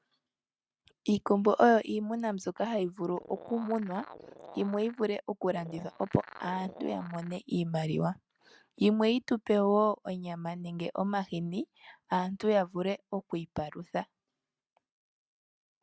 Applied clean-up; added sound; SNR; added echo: neural mask model RNNoise.